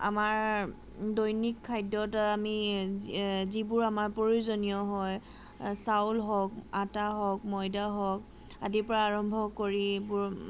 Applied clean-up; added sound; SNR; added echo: none; none; none; none.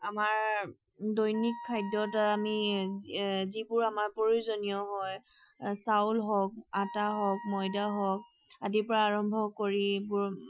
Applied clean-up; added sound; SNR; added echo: classical method Wiener filter.